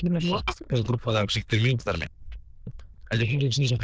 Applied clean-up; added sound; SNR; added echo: neural diffusion model UNIVERSE++.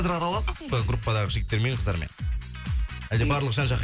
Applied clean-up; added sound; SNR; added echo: none; Tap / Glass; 14 dB; none.